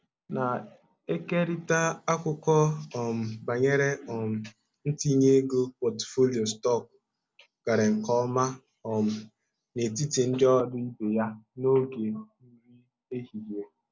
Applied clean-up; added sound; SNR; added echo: none; none; none; none.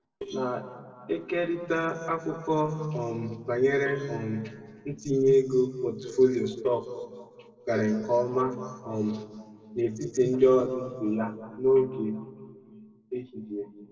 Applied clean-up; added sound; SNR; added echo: neural separator model SepFormer DNS4.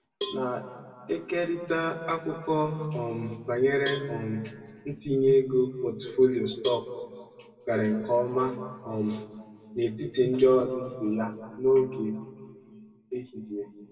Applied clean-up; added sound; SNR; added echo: none; Cowbell; 12 dB; reverberation time 1.9 s.